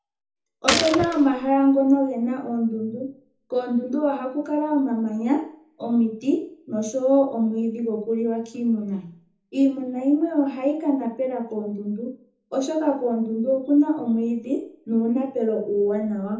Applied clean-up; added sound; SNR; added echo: none; Gunshot, gunfire; 3 dB; reverberation time 0.6 s.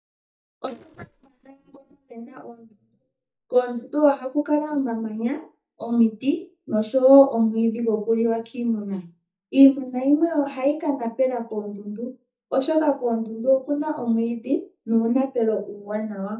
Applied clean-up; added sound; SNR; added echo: neural mask model DeepFilterNet 3.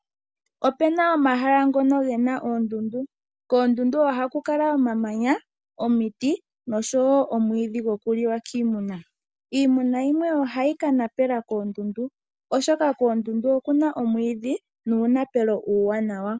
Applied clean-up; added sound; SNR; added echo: none; none; none; none.